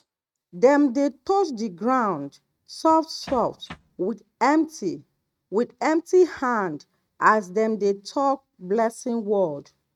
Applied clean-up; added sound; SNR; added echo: neural mask model RNNoise.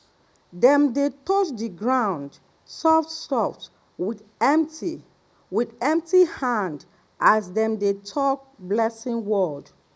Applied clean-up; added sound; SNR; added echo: none; none; none; none.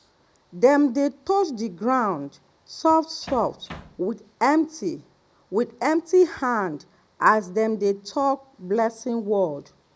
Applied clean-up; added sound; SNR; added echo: none; Bass drum; 17 dB; none.